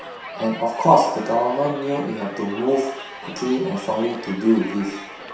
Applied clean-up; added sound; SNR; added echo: none; Crowd; 14 dB; reverberation time 0.7 s.